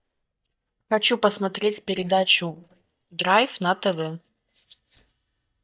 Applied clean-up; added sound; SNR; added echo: neural mask model DeepFilterNet 3.